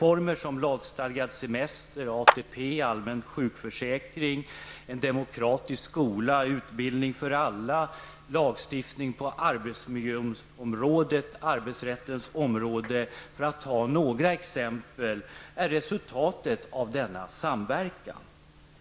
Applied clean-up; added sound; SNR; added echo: none; Clapping; -2 dB; none.